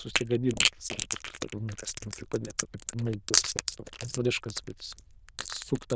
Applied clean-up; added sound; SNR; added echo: neural diffusion model UNIVERSE++.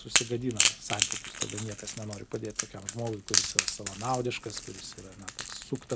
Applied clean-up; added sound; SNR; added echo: none; Crack / Crackle; -4 dB; none.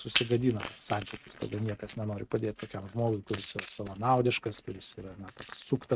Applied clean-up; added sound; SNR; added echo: neural mask model RNNoise.